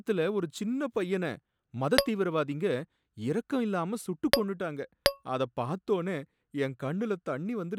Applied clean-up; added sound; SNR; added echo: none; Tap / Glass; -2 dB; none.